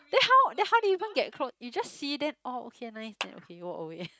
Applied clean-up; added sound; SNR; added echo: neural mask model RNNoise.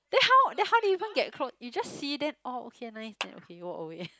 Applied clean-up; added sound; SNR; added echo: neural mask model Resemble Enhance denoiser.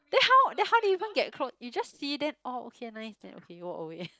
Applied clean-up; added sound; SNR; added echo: neural separator model SepFormer DNS4.